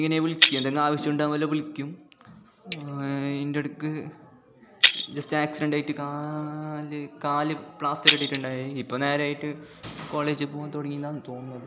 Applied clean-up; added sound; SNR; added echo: none; Bicycle bell + Shatter; 2 dB; none.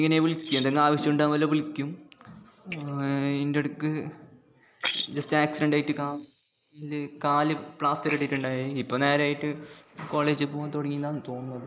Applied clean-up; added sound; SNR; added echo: neural mask model Resemble Enhance denoiser.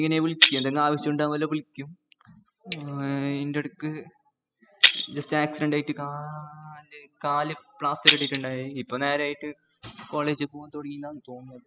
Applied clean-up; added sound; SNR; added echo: classical method spectral subtraction.